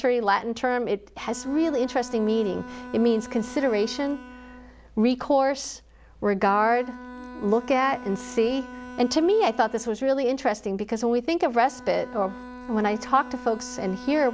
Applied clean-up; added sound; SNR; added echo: none; Bowed string instrument; 17 dB; none.